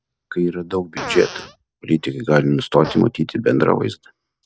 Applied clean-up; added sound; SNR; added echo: none; Fart; 17 dB; none.